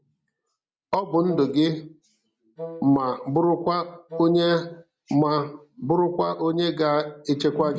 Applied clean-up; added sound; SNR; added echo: none; Wind instrument, woodwind instrument; 15 dB; none.